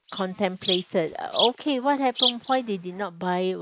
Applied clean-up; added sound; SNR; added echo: neural mask model Resemble Enhance denoiser.